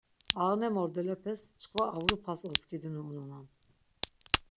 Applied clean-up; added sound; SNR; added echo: none; Crack; -3 dB; none.